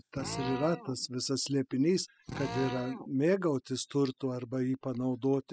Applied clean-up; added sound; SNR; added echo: classical method spectral subtraction.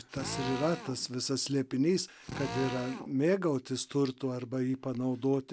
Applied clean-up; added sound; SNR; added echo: none; Drill; 10 dB; none.